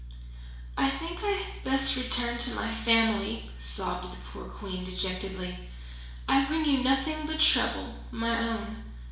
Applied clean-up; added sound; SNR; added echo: none; none; none; reverberation time 0.7 s.